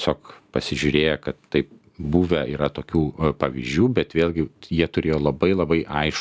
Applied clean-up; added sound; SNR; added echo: none; none; none; none.